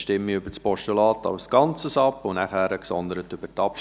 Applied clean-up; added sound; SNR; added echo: none; none; none; none.